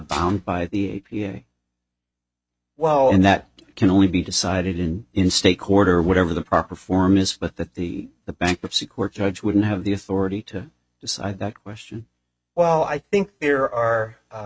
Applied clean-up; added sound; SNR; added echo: neural mask model RNNoise.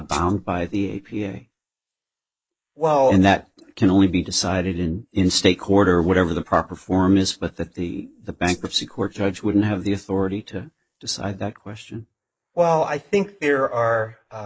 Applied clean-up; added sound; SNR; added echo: neural mask model Resemble Enhance denoiser.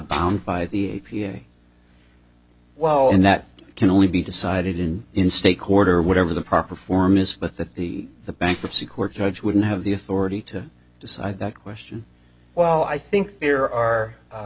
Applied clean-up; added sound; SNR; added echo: none; Dishes, pots, and pans; 15 dB; none.